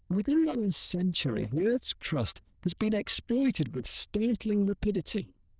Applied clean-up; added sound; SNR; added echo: neural diffusion model UNIVERSE++.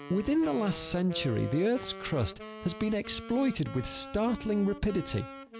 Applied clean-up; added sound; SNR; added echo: none; Wind instrument, woodwind instrument; 13 dB; none.